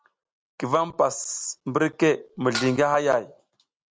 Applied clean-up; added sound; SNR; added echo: none; Dishes, pots, and pans; 10 dB; none.